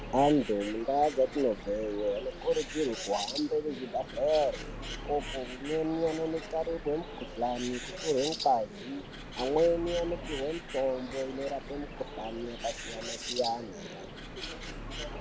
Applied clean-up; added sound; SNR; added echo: none; Bird; 9 dB; none.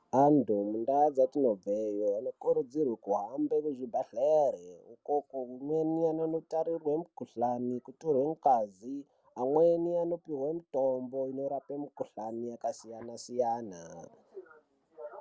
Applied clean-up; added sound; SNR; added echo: none; none; none; none.